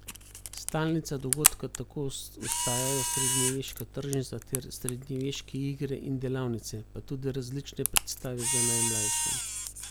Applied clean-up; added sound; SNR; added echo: none; Camera; -1 dB; none.